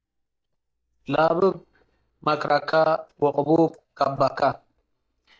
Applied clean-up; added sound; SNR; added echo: neural mask model DeepFilterNet 3.